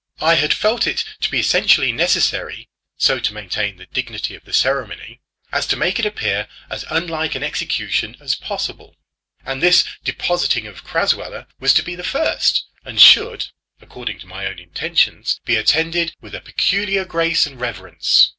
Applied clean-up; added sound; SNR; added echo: none; none; none; none.